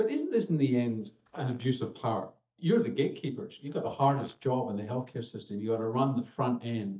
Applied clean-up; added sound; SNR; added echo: neural mask model DeepFilterNet 3.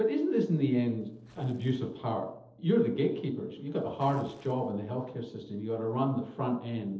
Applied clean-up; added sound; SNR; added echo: neural separator model SepFormer DNS4.